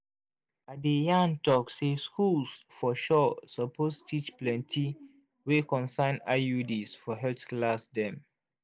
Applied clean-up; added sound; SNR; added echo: none; none; none; none.